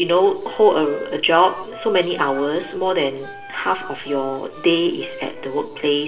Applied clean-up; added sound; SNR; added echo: none; Wind instrument, woodwind instrument; 17 dB; reverberation time 0.8 s.